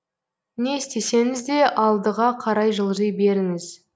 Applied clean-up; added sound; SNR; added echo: none; none; none; none.